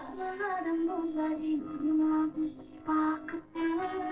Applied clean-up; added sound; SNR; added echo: neural separator model SepFormer DNS4.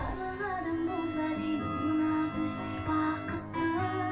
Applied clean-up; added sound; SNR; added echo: none; Trumpet; 13 dB; reverberation time 0.3 s.